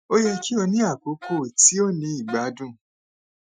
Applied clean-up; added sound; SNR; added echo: classical method Wiener filter.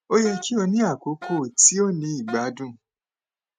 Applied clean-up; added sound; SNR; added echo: neural mask model RNNoise.